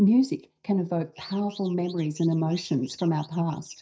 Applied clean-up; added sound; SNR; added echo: neural mask model DeepFilterNet 3.